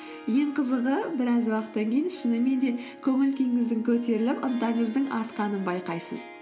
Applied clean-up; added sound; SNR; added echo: none; Harp; 18 dB; none.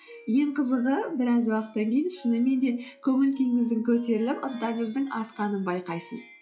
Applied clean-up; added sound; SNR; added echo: classical method log-MMSE.